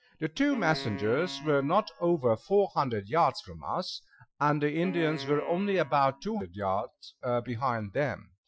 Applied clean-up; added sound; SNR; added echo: classical method Wiener filter.